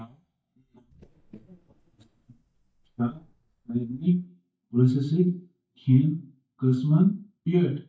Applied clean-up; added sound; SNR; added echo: neural mask model DeepFilterNet 3.